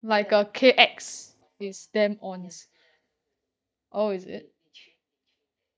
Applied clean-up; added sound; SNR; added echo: neural mask model DeepFilterNet 3.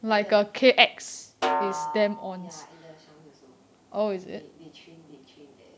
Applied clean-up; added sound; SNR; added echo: none; Snare drum; 5 dB; none.